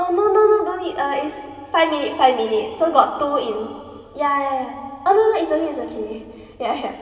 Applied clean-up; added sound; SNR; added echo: none; none; none; reverberation time 2.3 s.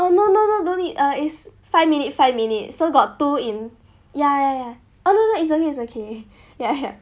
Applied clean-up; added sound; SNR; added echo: none; none; none; none.